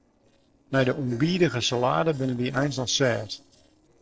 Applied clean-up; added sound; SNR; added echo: neural separator model SepFormer DNS4.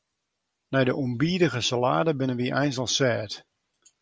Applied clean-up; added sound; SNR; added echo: none; none; none; none.